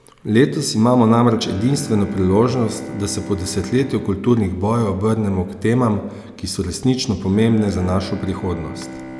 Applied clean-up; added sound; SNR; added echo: none; Bowed string instrument; 17 dB; none.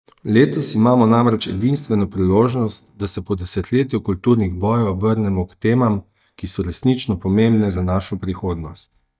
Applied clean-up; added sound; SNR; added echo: neural mask model DeepFilterNet 3.